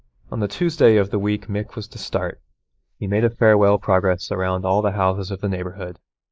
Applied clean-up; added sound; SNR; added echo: neural mask model Resemble Enhance denoiser.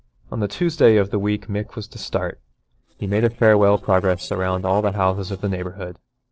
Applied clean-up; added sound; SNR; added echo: neural separator model SepFormer DNS4.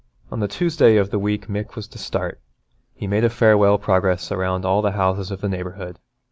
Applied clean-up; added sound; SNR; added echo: none; none; none; none.